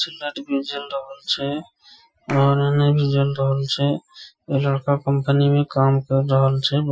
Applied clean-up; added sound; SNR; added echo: classical method Wiener filter.